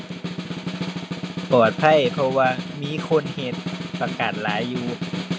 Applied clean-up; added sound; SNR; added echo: none; Snare drum; 6 dB; none.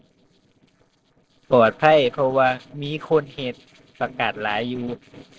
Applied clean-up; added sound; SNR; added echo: neural separator model SepFormer DNS4.